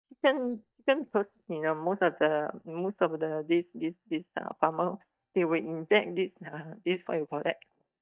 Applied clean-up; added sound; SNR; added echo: neural mask model DeepFilterNet 3.